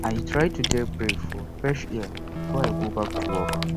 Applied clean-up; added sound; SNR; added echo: none; Keyboard (musical) + Cat; 0 dB; none.